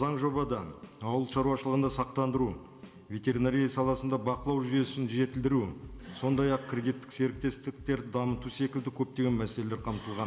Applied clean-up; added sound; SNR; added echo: none; Drum / Drum kit; 19 dB; reverberation time 2.3 s.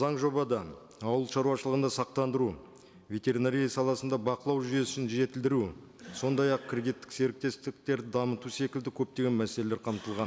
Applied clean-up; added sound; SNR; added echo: none; none; none; none.